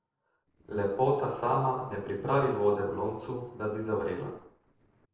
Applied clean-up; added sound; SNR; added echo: neural separator model SepFormer DNS4.